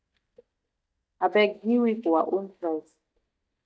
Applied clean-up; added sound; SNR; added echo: neural mask model DeepFilterNet 3.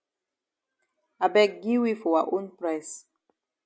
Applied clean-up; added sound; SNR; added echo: none; none; none; none.